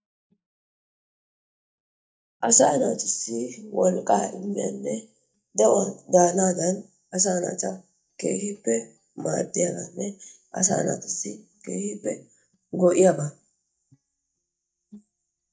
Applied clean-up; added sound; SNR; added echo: neural mask model DeepFilterNet 3.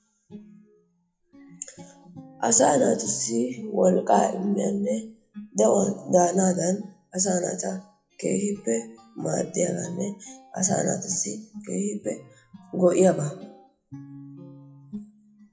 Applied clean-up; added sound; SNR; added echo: classical method WPE with log-MMSE.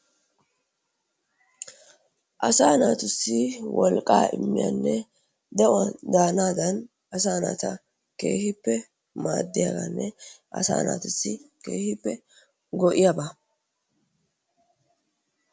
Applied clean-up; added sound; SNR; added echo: none; none; none; none.